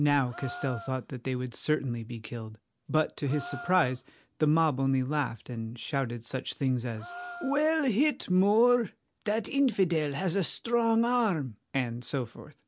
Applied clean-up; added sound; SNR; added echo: none; Gasp; 18 dB; none.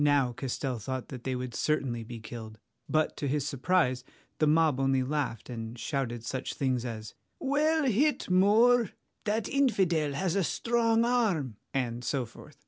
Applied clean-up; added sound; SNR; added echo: none; none; none; none.